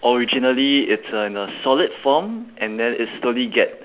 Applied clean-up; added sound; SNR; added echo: none; none; none; none.